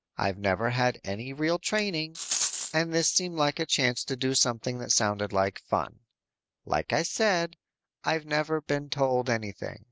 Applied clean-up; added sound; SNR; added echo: none; Rattle; 3 dB; none.